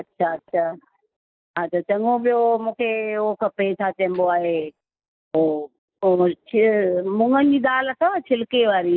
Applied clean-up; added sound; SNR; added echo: neural mask model DeepFilterNet 3.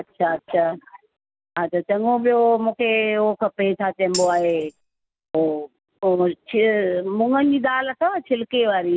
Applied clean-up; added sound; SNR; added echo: none; Tambourine; 14 dB; none.